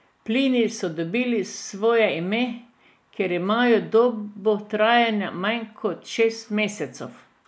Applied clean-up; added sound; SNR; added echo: none; none; none; none.